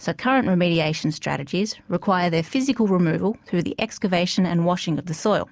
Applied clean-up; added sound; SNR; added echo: none; none; none; none.